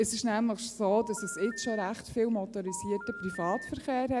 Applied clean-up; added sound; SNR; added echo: none; Telephone; 12 dB; none.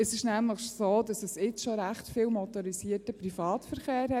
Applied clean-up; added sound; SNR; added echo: none; none; none; none.